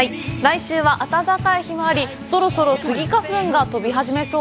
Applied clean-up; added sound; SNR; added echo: none; none; none; none.